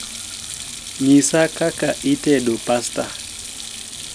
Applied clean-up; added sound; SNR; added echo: none; Sink (filling or washing); 9 dB; none.